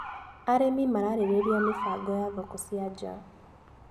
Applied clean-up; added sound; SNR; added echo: none; Motor vehicle (road) / Siren; 10 dB; none.